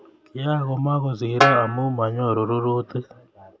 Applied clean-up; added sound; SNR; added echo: none; Snare drum; 1 dB; none.